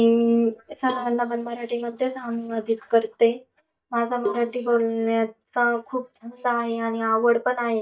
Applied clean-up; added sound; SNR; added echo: neural mask model DeepFilterNet 3.